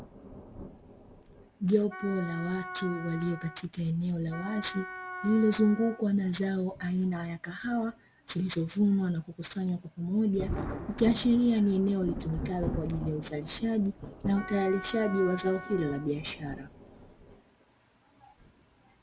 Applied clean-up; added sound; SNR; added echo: none; Thunder + Wind instrument, woodwind instrument; 12 dB; none.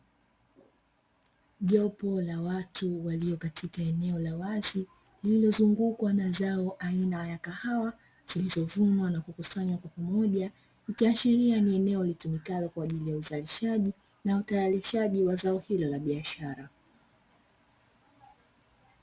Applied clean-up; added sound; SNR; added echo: none; none; none; none.